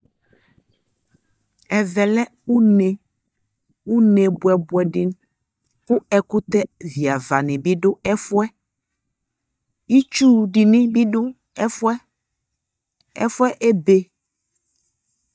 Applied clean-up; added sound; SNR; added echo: neural mask model DeepFilterNet 3.